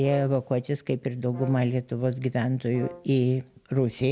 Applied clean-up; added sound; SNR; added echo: none; Brass instrument; 20 dB; none.